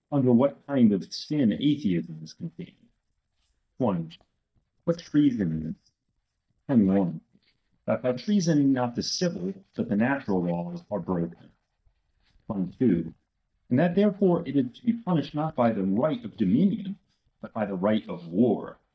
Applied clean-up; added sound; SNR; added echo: neural mask model DeepFilterNet 3.